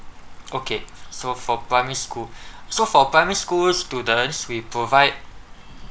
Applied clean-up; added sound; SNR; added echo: none; Trickle, dribble; 15 dB; none.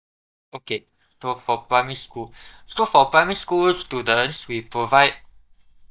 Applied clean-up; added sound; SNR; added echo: neural mask model DeepFilterNet 3.